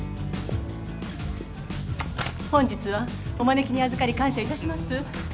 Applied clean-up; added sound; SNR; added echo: none; none; none; none.